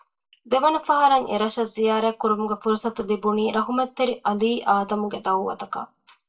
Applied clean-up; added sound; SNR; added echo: none; none; none; reverberation time 0.2 s.